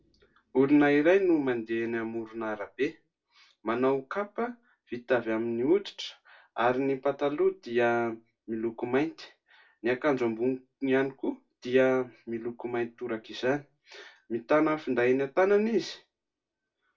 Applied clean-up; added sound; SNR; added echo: none; none; none; reverberation time 0.2 s.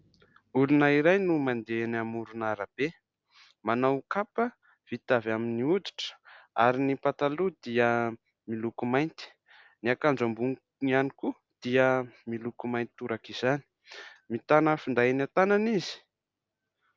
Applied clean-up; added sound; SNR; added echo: none; none; none; none.